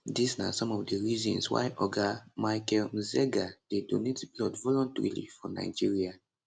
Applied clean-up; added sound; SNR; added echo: none; none; none; none.